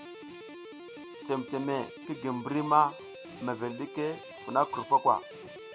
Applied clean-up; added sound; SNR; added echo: none; Guitar; 14 dB; none.